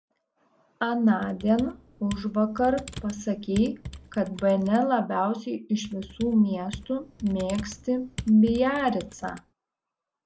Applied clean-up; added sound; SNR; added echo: none; Computer keyboard; 16 dB; none.